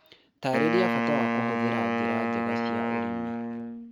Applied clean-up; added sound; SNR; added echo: neural mask model RNNoise.